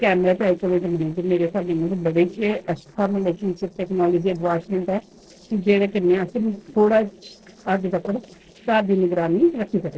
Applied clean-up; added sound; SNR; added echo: neural separator model SepFormer DNS4.